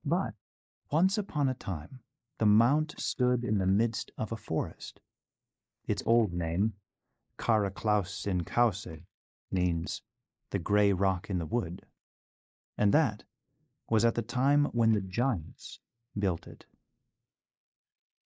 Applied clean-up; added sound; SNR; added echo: neural mask model Resemble Enhance denoiser.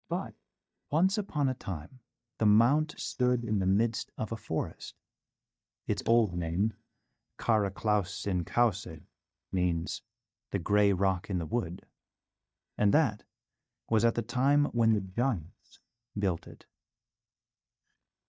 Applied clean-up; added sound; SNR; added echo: neural mask model DeepFilterNet 3.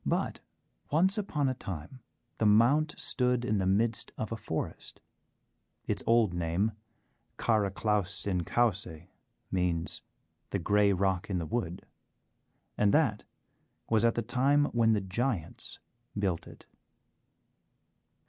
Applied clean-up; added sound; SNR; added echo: none; none; none; none.